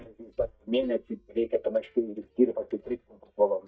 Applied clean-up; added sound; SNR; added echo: neural mask model DeepFilterNet 3.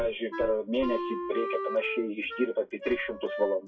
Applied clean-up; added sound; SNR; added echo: classical method WPE with log-MMSE.